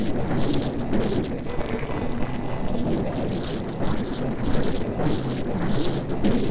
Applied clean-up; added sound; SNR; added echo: neural separator model SepFormer DNS4.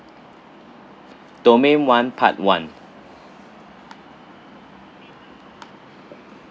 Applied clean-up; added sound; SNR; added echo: none; none; none; none.